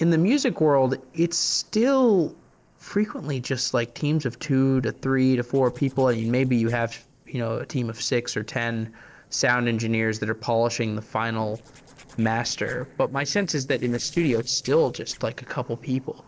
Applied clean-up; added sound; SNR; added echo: neural separator model SepFormer DNS4.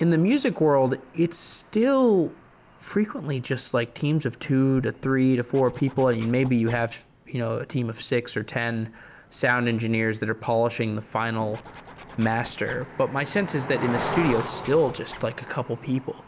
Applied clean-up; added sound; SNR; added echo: none; Zipper (clothing) + Cricket; 15 dB; none.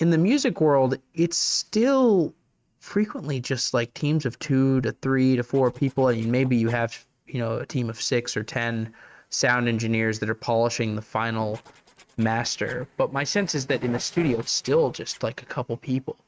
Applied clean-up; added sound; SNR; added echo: neural mask model RNNoise.